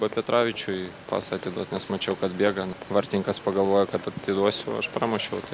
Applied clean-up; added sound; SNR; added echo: none; Run; 19 dB; none.